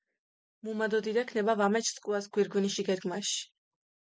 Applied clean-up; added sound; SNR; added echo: none; none; none; none.